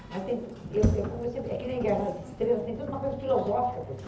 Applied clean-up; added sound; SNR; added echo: none; Sliding door; 5 dB; reverberation time 0.7 s.